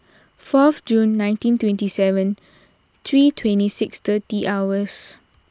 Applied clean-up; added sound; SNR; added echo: none; none; none; none.